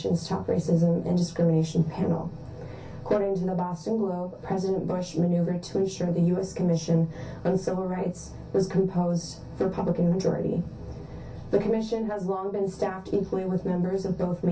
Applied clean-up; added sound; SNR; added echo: none; none; none; reverberation time 0.3 s.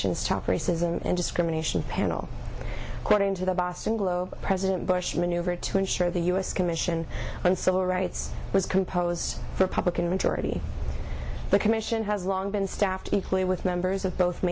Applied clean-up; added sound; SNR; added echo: none; none; none; none.